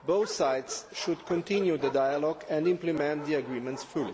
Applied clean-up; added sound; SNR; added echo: none; Bark; 14 dB; none.